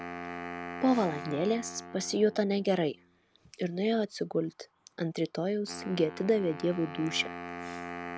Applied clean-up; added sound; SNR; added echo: none; Wind instrument, woodwind instrument; 12 dB; none.